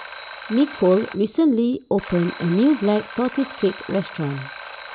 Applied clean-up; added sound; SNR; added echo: none; Alarm; 12 dB; none.